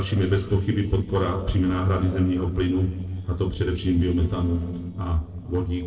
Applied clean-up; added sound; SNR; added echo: neural separator model SepFormer DNS4.